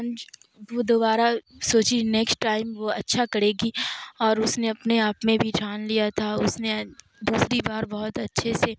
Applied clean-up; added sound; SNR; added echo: none; none; none; none.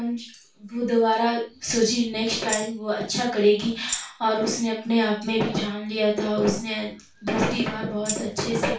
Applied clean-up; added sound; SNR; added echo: none; Tambourine; 9 dB; reverberation time 0.3 s.